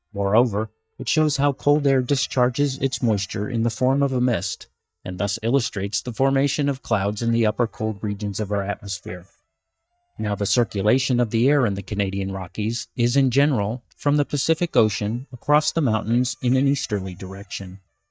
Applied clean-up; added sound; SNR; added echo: neural mask model DeepFilterNet 3.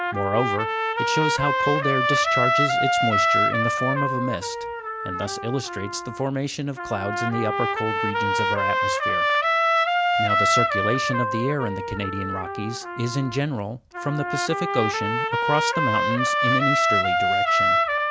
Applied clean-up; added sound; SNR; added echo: none; Trumpet; -4 dB; none.